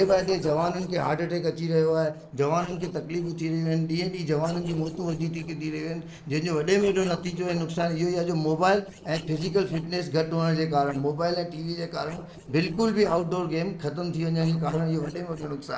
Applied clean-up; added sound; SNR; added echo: neural separator model SepFormer DNS4.